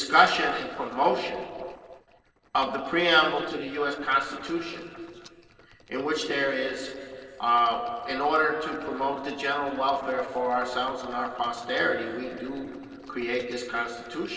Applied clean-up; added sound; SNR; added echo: neural separator model SepFormer DNS4.